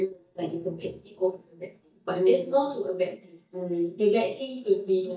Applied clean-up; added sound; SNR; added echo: neural mask model DeepFilterNet 3.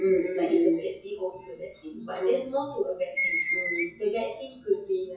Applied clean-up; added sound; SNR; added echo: classical method WPE with log-MMSE.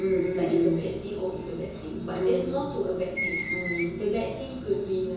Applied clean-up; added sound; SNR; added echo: none; Screech; 7 dB; reverberation time 0.6 s.